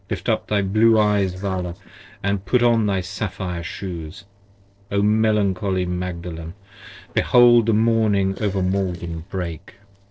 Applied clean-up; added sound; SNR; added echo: neural separator model SepFormer DNS4.